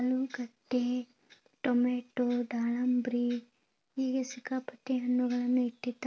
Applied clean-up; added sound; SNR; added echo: none; none; none; none.